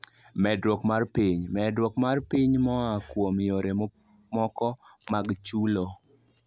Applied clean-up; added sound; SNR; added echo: none; none; none; none.